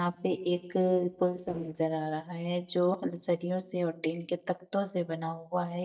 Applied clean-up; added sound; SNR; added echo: neural mask model DeepFilterNet 3.